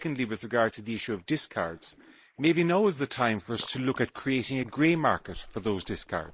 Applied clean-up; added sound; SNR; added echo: neural mask model Resemble Enhance denoiser.